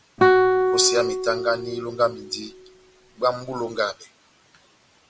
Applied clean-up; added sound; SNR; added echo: none; Guitar; -4 dB; none.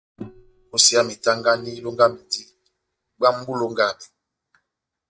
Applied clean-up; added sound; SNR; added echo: neural mask model DeepFilterNet 3.